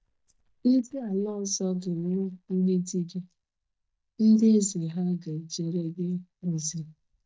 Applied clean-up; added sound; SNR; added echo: neural mask model DeepFilterNet 3.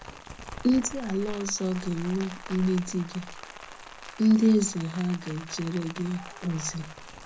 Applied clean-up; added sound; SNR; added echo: none; Rain; 13 dB; reverberation time 0.4 s.